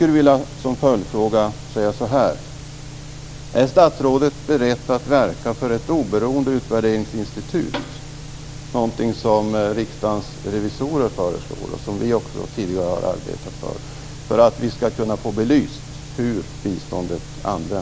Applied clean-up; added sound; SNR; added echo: none; Engine; 19 dB; none.